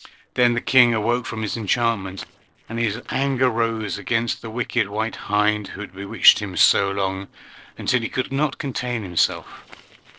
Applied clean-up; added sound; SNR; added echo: neural separator model SepFormer DNS4.